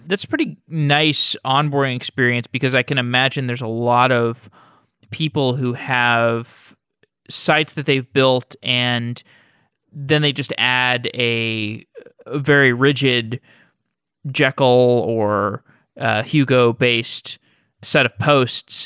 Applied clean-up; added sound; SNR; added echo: none; none; none; none.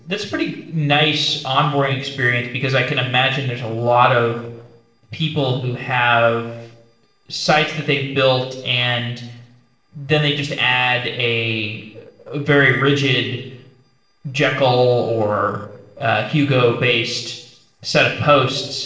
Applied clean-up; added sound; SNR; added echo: neural separator model SepFormer DNS4.